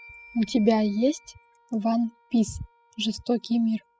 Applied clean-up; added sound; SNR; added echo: classical method spectral subtraction.